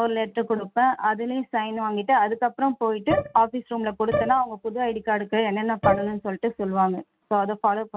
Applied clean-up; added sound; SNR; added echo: neural mask model RNNoise.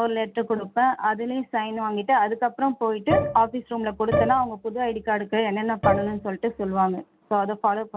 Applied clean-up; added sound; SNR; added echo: none; Bowed string instrument; 3 dB; none.